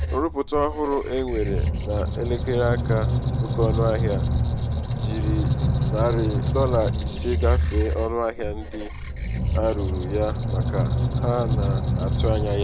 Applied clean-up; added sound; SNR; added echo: none; Squeak; -4 dB; none.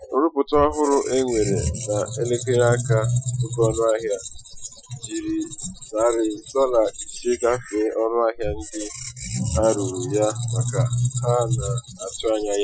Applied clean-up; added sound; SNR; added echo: classical method Wiener filter.